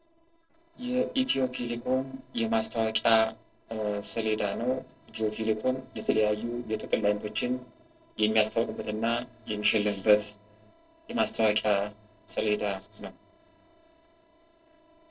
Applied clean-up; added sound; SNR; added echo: neural separator model SepFormer DNS4.